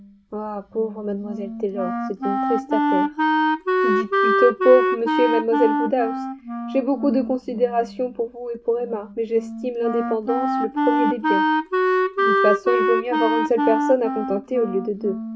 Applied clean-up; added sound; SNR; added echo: none; Wind instrument, woodwind instrument; -1 dB; none.